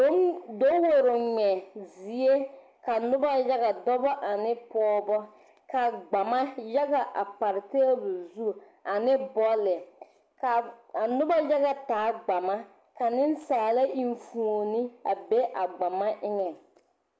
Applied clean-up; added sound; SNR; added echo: none; none; none; none.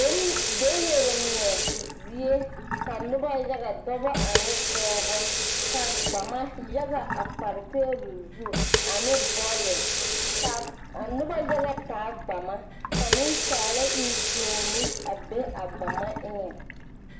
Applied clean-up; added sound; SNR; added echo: none; Sink (filling or washing) / Water tap, faucet; -1 dB; reverberation time 0.6 s.